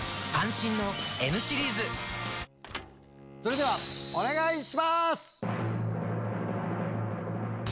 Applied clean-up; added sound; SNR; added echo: none; Thump, thud + Bowed string instrument; 18 dB; none.